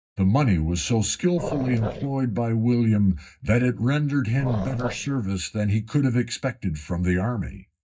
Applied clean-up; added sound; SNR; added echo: neural mask model DeepFilterNet 3.